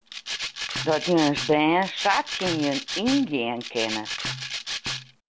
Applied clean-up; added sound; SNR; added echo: none; Rattle (instrument); 7 dB; none.